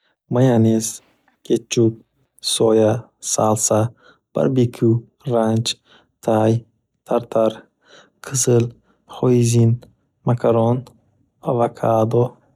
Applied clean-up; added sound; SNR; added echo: neural mask model DeepFilterNet 3.